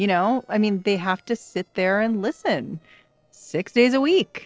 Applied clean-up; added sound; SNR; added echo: neural separator model SepFormer DNS4.